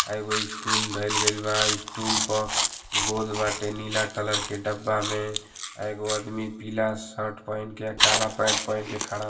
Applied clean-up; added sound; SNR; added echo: none; Chewing, mastication; 0 dB; reverberation time 0.2 s.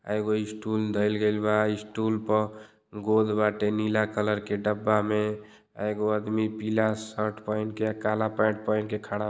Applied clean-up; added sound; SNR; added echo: none; none; none; none.